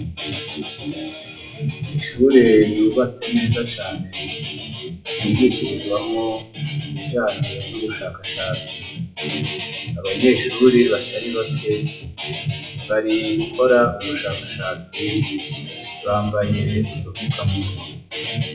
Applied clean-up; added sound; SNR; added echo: classical method WPE with log-MMSE.